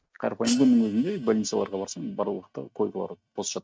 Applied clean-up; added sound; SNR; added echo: neural mask model RNNoise.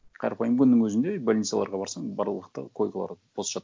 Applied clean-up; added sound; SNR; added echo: none; none; none; none.